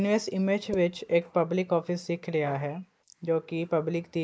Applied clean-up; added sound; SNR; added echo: neural mask model Resemble Enhance denoiser.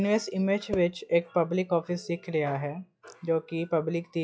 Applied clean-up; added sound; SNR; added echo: classical method log-MMSE.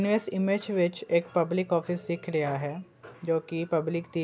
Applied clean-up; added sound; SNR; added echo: none; none; none; none.